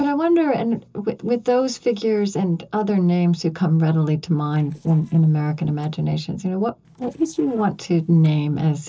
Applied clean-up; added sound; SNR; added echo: neural separator model SepFormer DNS4.